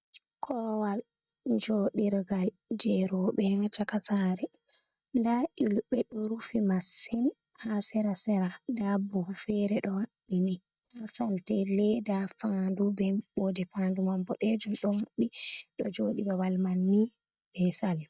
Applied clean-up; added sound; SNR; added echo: neural mask model DeepFilterNet 3.